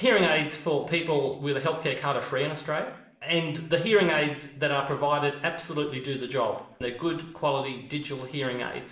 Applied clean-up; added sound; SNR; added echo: none; none; none; reverberation time 0.7 s.